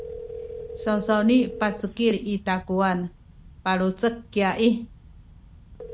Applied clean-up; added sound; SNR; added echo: none; Telephone; 15 dB; none.